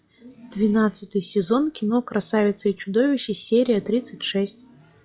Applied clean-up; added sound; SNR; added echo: classical method log-MMSE.